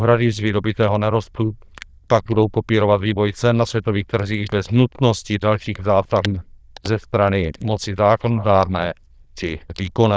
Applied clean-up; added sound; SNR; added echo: neural diffusion model UNIVERSE++.